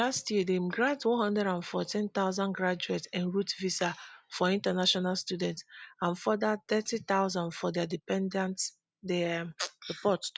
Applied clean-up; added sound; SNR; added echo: none; none; none; none.